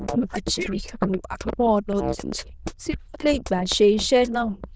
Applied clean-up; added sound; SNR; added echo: neural diffusion model UNIVERSE++.